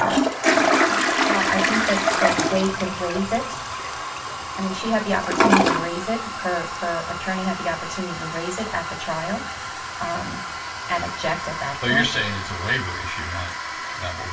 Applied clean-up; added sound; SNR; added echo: none; Toilet flush; -2 dB; reverberation time 0.2 s.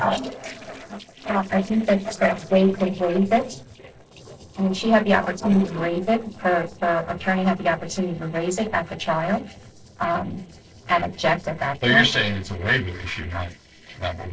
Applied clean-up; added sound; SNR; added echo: neural separator model SepFormer DNS4.